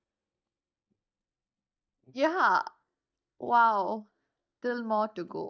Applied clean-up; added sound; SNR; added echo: neural mask model DeepFilterNet 3.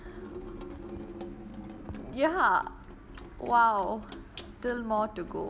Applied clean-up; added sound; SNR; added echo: none; Sink (filling or washing) / Water tap, faucet; 14 dB; none.